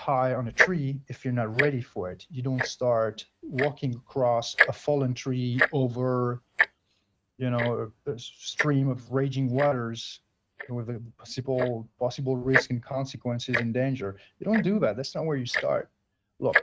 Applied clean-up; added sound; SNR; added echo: neural mask model RNNoise.